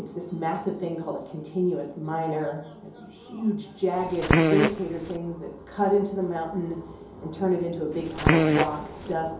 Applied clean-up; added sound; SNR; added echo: none; Fart; -4 dB; reverberation time 2.8 s.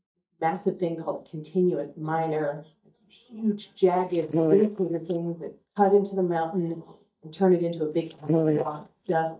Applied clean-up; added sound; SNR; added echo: neural mask model DeepFilterNet 3.